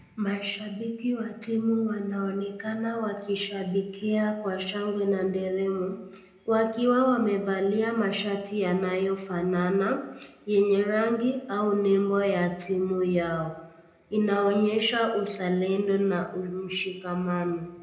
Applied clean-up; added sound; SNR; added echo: none; none; none; reverberation time 0.8 s.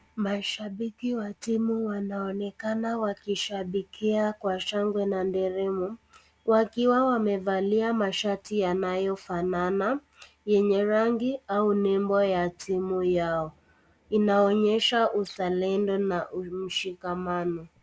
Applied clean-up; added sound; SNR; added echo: none; none; none; none.